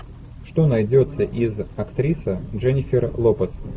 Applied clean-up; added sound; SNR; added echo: none; none; none; none.